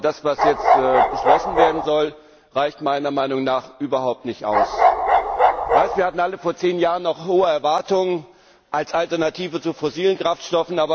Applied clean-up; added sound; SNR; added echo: none; Bark; -4 dB; none.